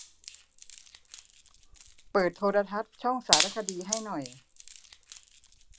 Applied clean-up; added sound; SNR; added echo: none; Wood; 2 dB; none.